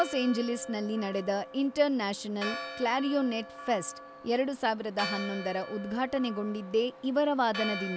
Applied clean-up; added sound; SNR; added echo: none; Church bell; 11 dB; none.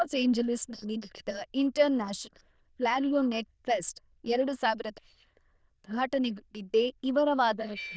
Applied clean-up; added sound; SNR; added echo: neural diffusion model UNIVERSE++.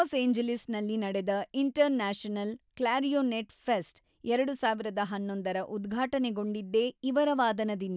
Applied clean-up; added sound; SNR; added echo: none; none; none; none.